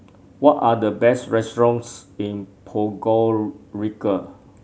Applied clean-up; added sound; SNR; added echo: none; none; none; none.